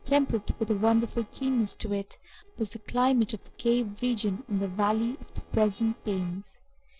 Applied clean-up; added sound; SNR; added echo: neural separator model SepFormer DNS4.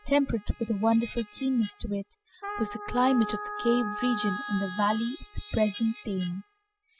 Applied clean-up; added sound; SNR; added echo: classical method spectral subtraction.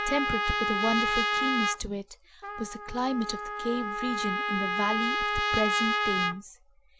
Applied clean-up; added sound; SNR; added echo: none; Trumpet; -2 dB; none.